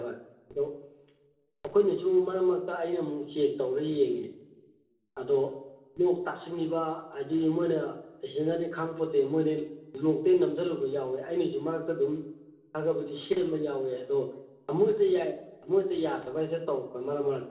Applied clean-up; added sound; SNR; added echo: none; none; none; reverberation time 0.9 s.